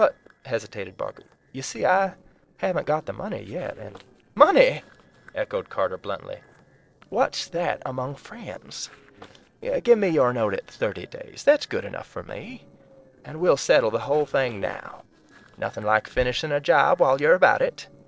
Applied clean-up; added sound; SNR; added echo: neural separator model SepFormer DNS4.